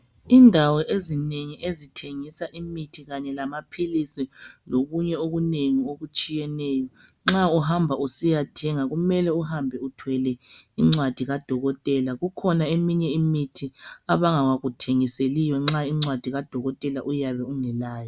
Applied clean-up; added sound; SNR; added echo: none; none; none; none.